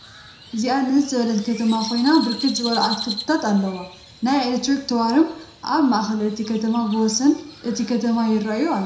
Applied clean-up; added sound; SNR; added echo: none; Crow; 15 dB; reverberation time 0.6 s.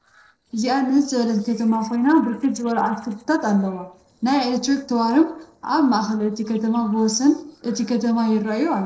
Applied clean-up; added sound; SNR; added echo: neural separator model SepFormer DNS4.